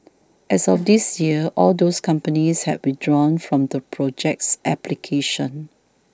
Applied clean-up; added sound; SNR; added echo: neural mask model Resemble Enhance denoiser.